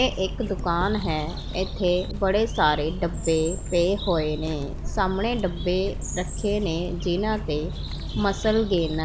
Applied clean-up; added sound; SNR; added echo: none; Bird vocalization, bird call, bird song + Bird; 11 dB; none.